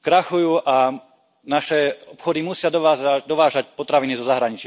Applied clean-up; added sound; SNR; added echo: none; none; none; none.